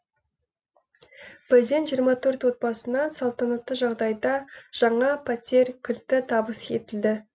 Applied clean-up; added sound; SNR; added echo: none; none; none; none.